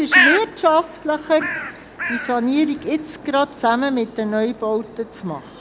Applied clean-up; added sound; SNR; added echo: none; Bird; 4 dB; none.